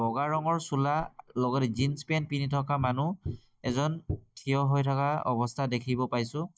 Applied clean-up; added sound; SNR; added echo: neural mask model DeepFilterNet 3.